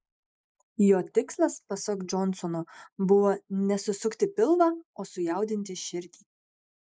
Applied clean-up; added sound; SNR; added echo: neural mask model Resemble Enhance denoiser.